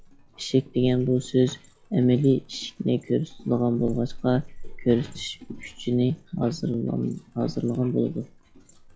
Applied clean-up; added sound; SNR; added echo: classical method log-MMSE.